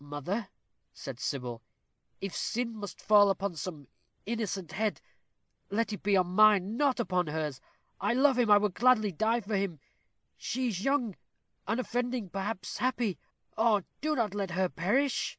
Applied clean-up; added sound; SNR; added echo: none; none; none; none.